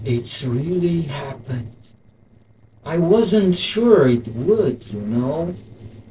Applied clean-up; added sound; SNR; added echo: neural separator model SepFormer DNS4.